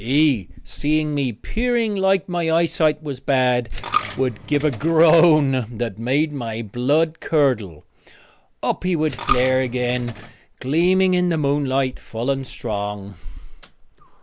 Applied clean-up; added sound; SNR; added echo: none; Coin (dropping); 11 dB; none.